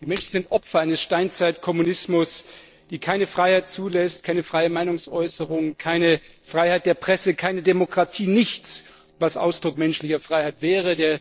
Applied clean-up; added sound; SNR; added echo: neural separator model SepFormer DNS4.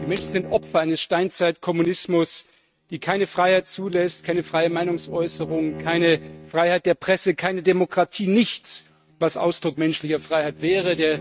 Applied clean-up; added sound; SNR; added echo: neural mask model RNNoise.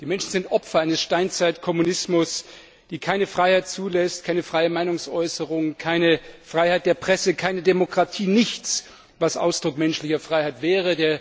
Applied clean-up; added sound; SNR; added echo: none; none; none; none.